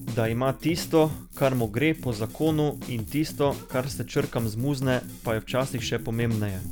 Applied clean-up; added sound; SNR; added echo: none; Drum kit; 12 dB; none.